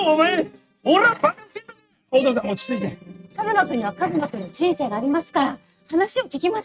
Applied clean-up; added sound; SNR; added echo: neural mask model RNNoise.